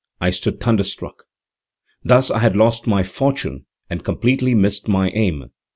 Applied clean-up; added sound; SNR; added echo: none; none; none; none.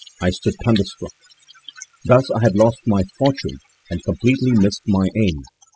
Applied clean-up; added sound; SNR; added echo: classical method spectral subtraction.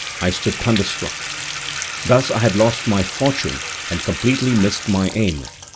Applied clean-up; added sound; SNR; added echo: none; Bathtub (filling or washing) / Water tap, faucet; 8 dB; none.